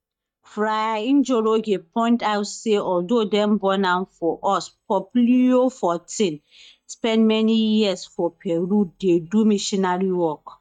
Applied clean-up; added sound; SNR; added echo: neural mask model DeepFilterNet 3.